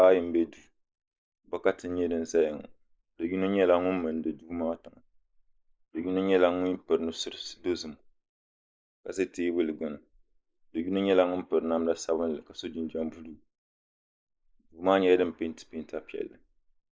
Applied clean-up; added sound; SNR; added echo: neural mask model Resemble Enhance denoiser.